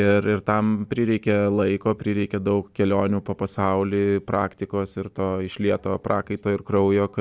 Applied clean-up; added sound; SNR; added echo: none; none; none; none.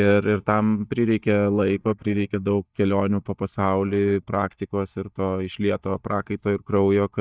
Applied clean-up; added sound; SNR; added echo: neural mask model DeepFilterNet 3.